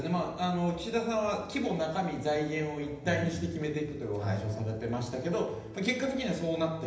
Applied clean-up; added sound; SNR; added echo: none; none; none; reverberation time 0.9 s.